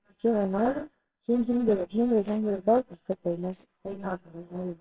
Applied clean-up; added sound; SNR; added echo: neural separator model SepFormer WHAMR!.